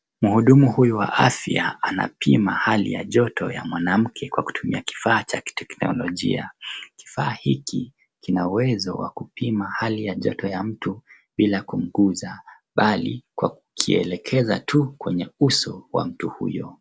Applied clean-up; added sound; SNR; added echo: none; none; none; none.